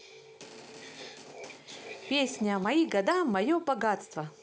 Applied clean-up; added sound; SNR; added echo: none; none; none; none.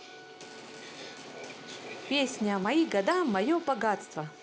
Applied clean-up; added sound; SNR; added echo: none; Aircraft + Organ; 17 dB; none.